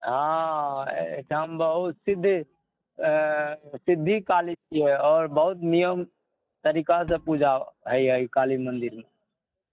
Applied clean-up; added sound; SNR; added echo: neural mask model DeepFilterNet 3.